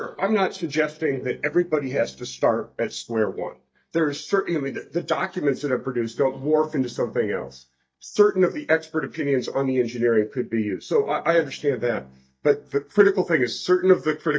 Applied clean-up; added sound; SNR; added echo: neural mask model DeepFilterNet 3.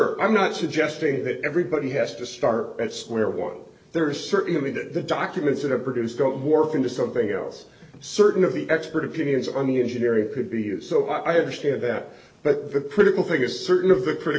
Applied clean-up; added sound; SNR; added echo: none; none; none; none.